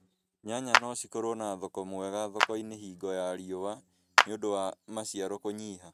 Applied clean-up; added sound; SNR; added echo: neural mask model RNNoise.